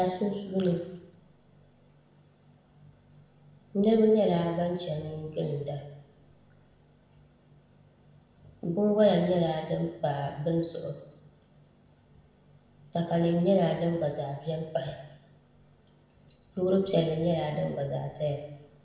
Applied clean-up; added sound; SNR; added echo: none; none; none; reverberation time 0.9 s.